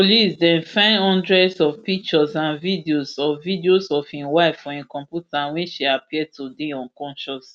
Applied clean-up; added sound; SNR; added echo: none; none; none; none.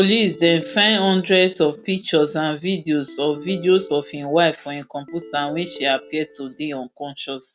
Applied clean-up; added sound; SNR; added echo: none; Ringtone; 19 dB; none.